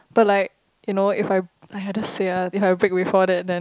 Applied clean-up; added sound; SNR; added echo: none; none; none; none.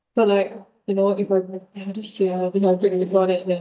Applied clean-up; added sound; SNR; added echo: neural mask model DeepFilterNet 3.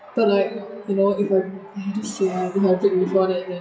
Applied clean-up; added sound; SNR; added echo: classical method WPE with log-MMSE.